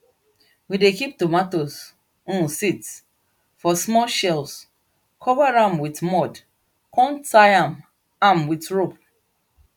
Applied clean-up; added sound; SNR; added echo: none; none; none; none.